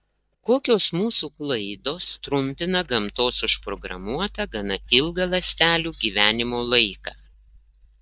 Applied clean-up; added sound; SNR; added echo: neural mask model DeepFilterNet 3.